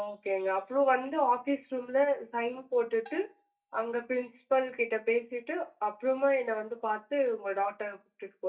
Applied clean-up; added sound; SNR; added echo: neural mask model DeepFilterNet 3.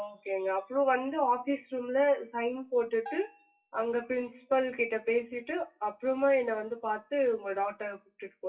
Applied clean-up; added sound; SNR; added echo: classical method WPE with log-MMSE.